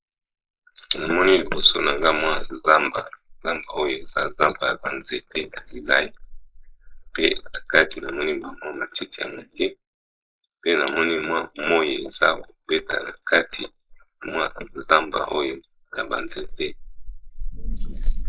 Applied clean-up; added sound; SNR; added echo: neural mask model Resemble Enhance denoiser.